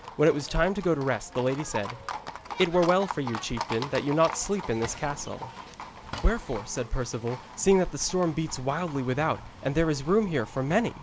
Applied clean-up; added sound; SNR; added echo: none; Livestock, farm animals, working animals; 12 dB; none.